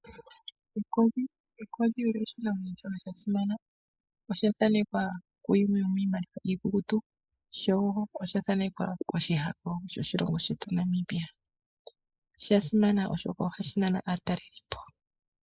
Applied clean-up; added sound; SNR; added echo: neural mask model Resemble Enhance denoiser.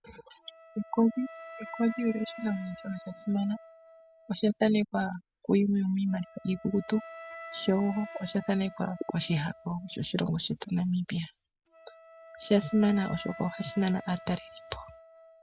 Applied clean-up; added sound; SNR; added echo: none; Wind instrument, woodwind instrument; 18 dB; none.